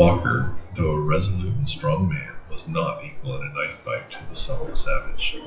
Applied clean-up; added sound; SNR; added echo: classical method WPE with log-MMSE.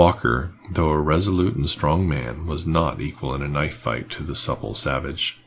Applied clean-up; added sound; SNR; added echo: none; none; none; none.